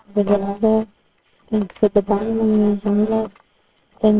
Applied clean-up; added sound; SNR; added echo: neural separator model SepFormer WHAMR!.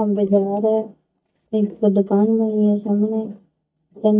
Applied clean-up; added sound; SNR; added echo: neural mask model DeepFilterNet 3.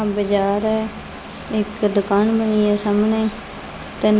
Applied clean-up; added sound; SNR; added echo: none; none; none; none.